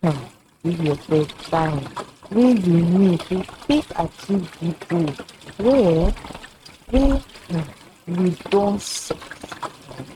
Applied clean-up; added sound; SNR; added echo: neural mask model RNNoise.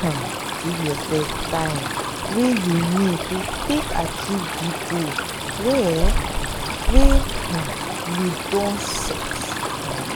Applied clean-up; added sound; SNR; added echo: none; Stream; -2 dB; none.